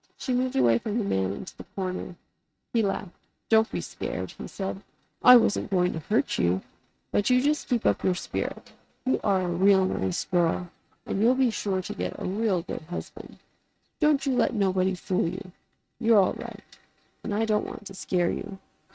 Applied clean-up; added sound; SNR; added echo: neural mask model RNNoise.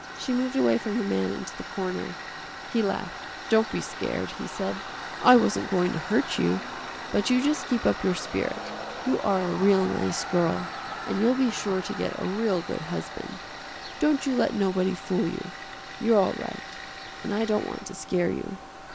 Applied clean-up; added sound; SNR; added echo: none; Tools; 10 dB; none.